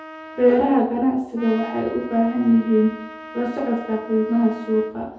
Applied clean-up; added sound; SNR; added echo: none; Trumpet; 17 dB; reverberation time 2.1 s.